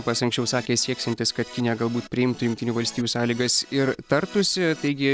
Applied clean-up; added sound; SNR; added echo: none; Keyboard (musical); 20 dB; none.